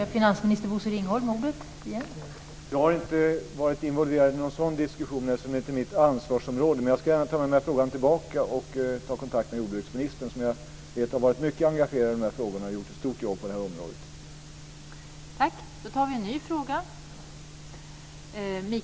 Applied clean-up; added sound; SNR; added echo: none; none; none; none.